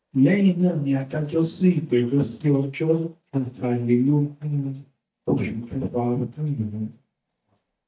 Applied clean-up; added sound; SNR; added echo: neural mask model DeepFilterNet 3.